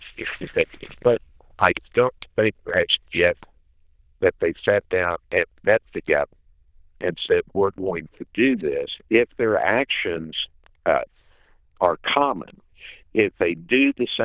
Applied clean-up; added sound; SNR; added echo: neural diffusion model UNIVERSE++.